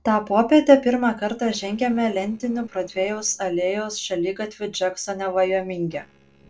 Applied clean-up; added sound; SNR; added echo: neural separator model SepFormer DNS4.